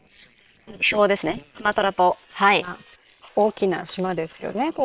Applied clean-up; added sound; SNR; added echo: neural separator model SepFormer WHAM!.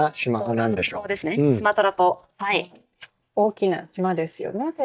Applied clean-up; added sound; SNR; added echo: neural mask model DeepFilterNet 3.